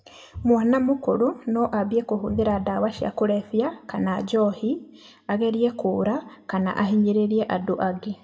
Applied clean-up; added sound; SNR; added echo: none; none; none; reverberation time 0.5 s.